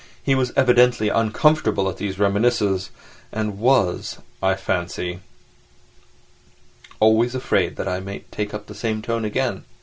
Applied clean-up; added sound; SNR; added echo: none; none; none; none.